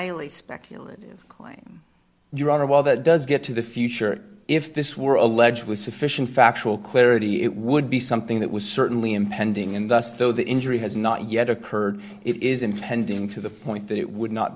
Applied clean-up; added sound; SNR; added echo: none; none; none; none.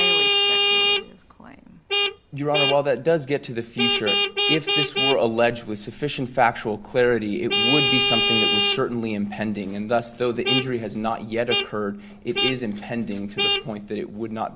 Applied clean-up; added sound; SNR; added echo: none; Vehicle horn, car horn, honking; 0 dB; none.